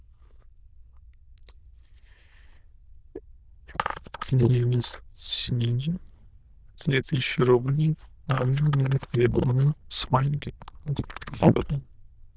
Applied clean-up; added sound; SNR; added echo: neural diffusion model UNIVERSE++.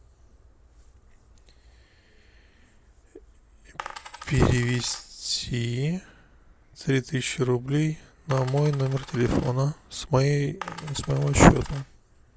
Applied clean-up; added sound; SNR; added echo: none; Coin (dropping); 15 dB; none.